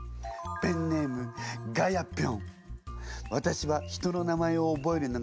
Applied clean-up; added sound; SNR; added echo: none; none; none; none.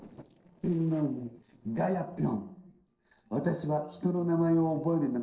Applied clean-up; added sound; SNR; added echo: neural separator model SepFormer DNS4.